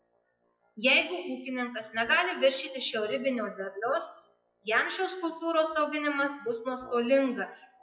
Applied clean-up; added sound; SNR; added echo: classical method WPE with log-MMSE.